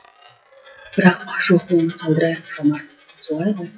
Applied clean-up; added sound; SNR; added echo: classical method WPE with log-MMSE.